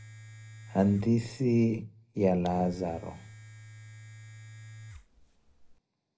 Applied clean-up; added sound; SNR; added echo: none; Domestic sounds, home sounds; 18 dB; reverberation time 0.5 s.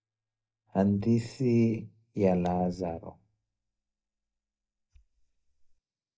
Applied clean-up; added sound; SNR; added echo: neural mask model DeepFilterNet 3.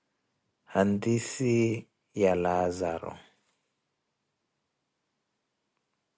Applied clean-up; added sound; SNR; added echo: none; none; none; none.